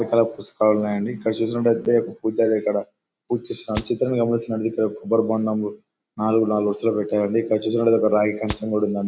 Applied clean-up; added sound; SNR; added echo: none; Rattle (instrument); 12 dB; none.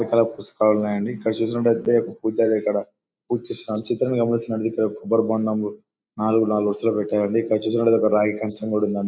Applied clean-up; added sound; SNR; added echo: neural mask model Resemble Enhance denoiser.